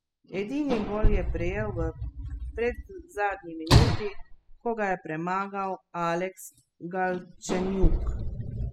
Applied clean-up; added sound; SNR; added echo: classical method spectral subtraction.